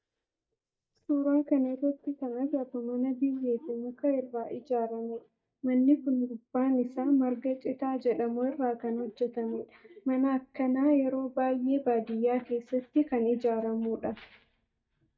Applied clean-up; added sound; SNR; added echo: neural mask model DeepFilterNet 3.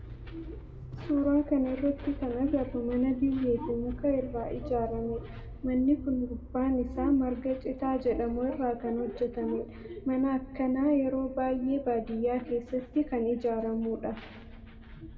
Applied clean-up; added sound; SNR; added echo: none; Motor vehicle (road); 14 dB; reverberation time 1.6 s.